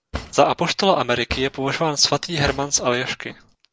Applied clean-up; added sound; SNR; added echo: none; Cutlery, silverware / Drawer open or close; 15 dB; none.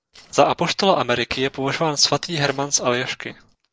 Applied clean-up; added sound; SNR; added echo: neural separator model SepFormer DNS4.